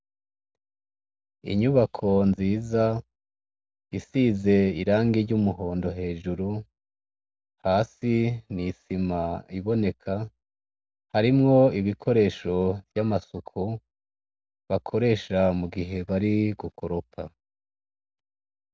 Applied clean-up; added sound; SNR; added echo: none; none; none; none.